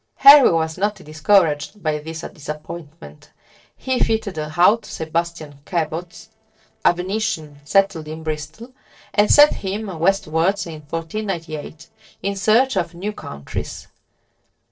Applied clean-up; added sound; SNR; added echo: neural separator model SepFormer DNS4.